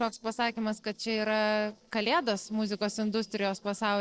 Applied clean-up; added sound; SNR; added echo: neural separator model SepFormer DNS4.